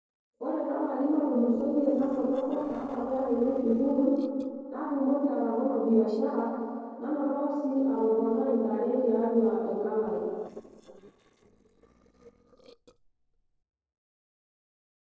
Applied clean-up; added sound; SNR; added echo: neural separator model SepFormer DNS4.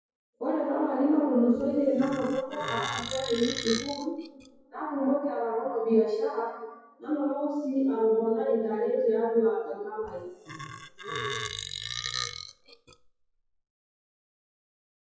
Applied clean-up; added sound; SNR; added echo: classical method WPE with log-MMSE.